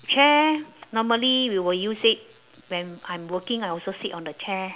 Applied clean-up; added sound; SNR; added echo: none; none; none; none.